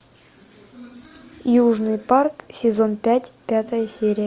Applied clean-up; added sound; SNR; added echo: none; none; none; none.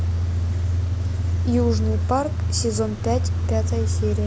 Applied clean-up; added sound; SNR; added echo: none; Idling / Engine starting / Accelerating, revving, vroom / Car; -5 dB; none.